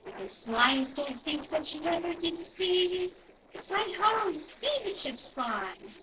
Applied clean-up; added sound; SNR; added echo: neural separator model SepFormer DNS4.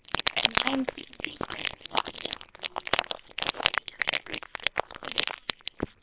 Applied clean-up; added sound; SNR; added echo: neural separator model SepFormer WHAMR!.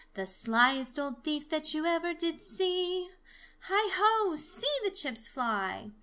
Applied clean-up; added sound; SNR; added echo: none; none; none; none.